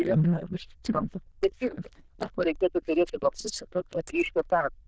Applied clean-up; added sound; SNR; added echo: neural diffusion model UNIVERSE++.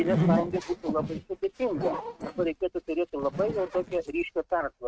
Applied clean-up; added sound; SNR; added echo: neural mask model RNNoise.